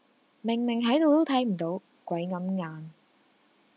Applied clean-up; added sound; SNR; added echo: none; none; none; none.